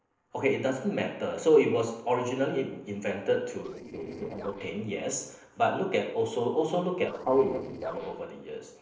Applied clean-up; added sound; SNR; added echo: neural separator model SepFormer DNS4.